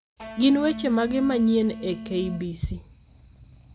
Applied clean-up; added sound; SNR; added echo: none; Electric guitar; 10 dB; none.